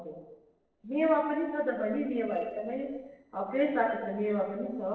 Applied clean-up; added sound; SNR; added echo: neural separator model SepFormer DNS4.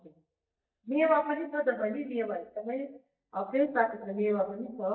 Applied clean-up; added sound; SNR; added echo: neural mask model DeepFilterNet 3.